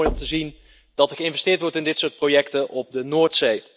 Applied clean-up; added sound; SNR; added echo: none; Knock; 12 dB; none.